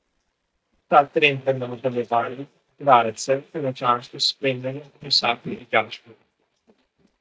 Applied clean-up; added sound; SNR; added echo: neural mask model DeepFilterNet 3.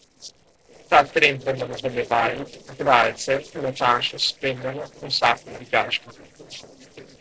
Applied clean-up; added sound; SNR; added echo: neural separator model SepFormer DNS4.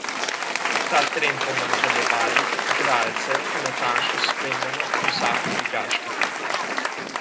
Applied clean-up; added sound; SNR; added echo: none; Applause; -5 dB; reverberation time 0.2 s.